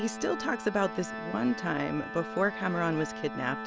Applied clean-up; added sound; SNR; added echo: none; Organ; 8 dB; none.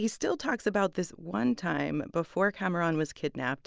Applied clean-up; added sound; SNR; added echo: none; none; none; none.